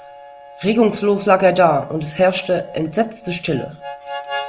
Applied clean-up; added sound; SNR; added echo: none; Harmonica; 15 dB; none.